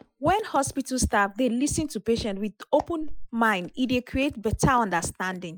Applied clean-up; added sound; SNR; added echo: classical method Wiener filter.